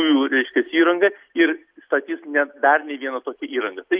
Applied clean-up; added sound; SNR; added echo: none; none; none; none.